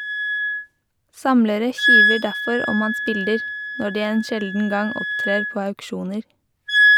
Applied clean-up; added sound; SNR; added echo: none; Wind instrument, woodwind instrument; -2 dB; none.